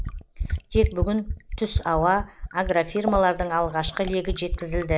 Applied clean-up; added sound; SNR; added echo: none; Fill (with liquid); 5 dB; none.